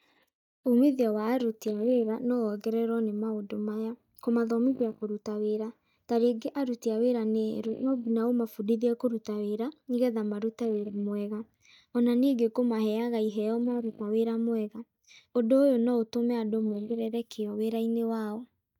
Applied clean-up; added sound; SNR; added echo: neural mask model DeepFilterNet 3.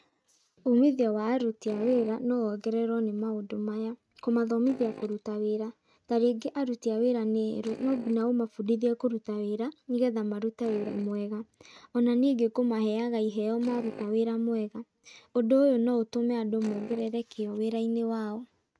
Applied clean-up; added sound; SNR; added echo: neural mask model RNNoise.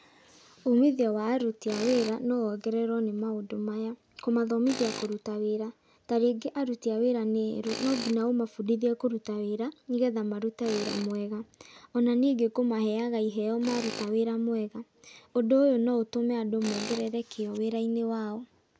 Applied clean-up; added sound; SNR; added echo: none; Tools; 16 dB; none.